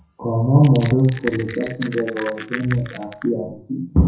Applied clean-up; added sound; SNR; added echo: classical method WPE with log-MMSE.